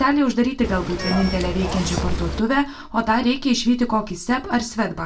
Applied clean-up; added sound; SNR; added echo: none; Zipper (clothing) / Telephone; 5 dB; reverberation time 0.2 s.